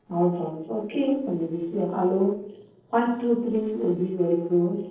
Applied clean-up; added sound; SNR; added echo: neural separator model SepFormer DNS4.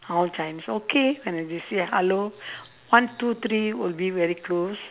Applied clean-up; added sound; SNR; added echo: none; none; none; none.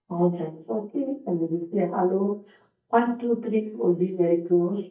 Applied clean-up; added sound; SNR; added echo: neural mask model DeepFilterNet 3.